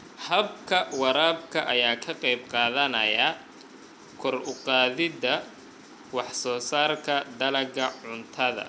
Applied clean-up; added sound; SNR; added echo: none; none; none; none.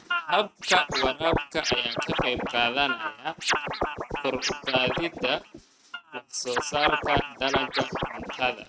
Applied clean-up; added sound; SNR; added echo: neural mask model RNNoise.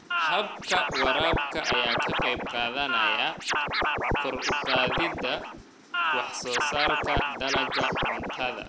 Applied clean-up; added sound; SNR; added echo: none; Scratching (performance technique); -3 dB; none.